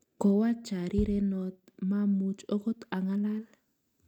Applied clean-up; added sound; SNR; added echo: neural mask model RNNoise.